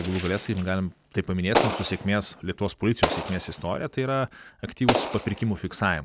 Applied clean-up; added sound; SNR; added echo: none; Explosion; 4 dB; none.